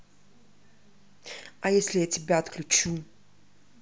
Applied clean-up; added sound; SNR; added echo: none; none; none; none.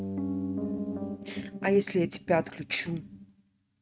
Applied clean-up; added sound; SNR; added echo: neural mask model RNNoise.